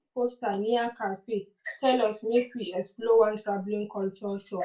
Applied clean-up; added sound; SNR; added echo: none; none; none; reverberation time 0.2 s.